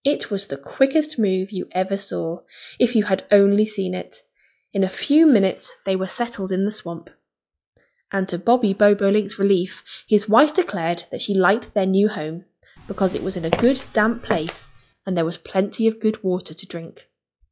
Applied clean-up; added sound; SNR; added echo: classical method log-MMSE.